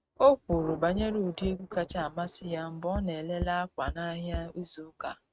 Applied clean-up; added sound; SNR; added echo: neural mask model RNNoise.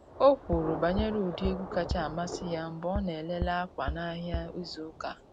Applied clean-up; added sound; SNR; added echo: none; Thunder / Rain + Bass drum; 7 dB; none.